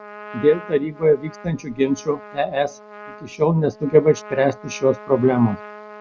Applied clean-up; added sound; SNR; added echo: none; Trumpet; 18 dB; none.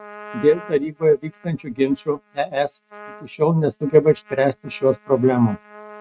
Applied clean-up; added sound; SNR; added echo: neural mask model RNNoise.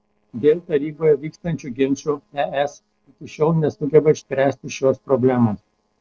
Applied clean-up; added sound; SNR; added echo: neural separator model SepFormer DNS4.